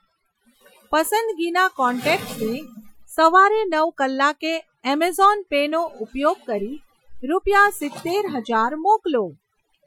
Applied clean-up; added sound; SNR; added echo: classical method Wiener filter.